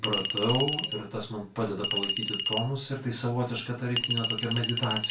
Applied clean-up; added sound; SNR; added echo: none; Chink, clink; 2 dB; reverberation time 0.2 s.